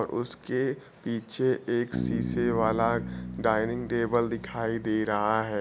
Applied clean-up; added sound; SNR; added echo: none; Bass guitar; 9 dB; none.